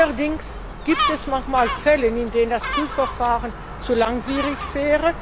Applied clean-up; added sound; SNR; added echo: none; Gull, seagull; 7 dB; none.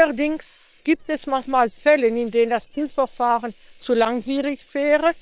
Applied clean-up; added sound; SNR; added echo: neural separator model SepFormer WHAM!.